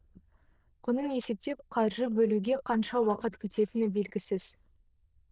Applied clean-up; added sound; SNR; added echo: neural diffusion model UNIVERSE++.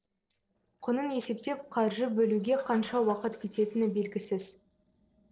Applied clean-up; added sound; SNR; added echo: neural separator model SepFormer DNS4.